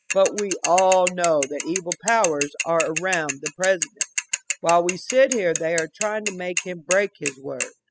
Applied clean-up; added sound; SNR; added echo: classical method spectral subtraction.